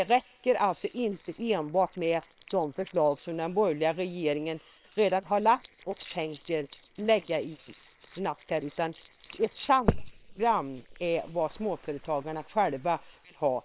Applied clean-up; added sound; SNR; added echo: neural separator model SepFormer WHAM!.